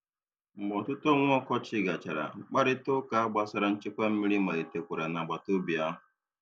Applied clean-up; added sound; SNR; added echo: none; none; none; none.